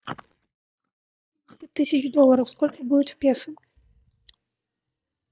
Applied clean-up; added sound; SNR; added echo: neural mask model DeepFilterNet 3.